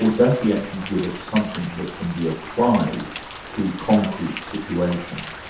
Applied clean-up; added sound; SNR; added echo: none; Rain; 11 dB; reverberation time 0.5 s.